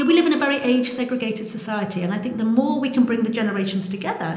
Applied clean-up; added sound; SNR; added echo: none; Bicycle bell; 19 dB; reverberation time 0.9 s.